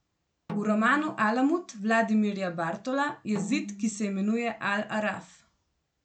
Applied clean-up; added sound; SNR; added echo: none; Snare drum; 14 dB; none.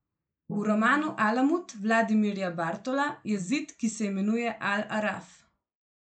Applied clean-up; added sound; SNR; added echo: neural mask model Resemble Enhance denoiser.